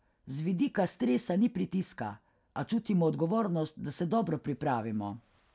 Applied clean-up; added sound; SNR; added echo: none; none; none; none.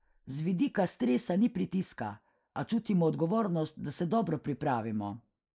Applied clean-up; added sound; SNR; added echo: neural mask model Resemble Enhance denoiser.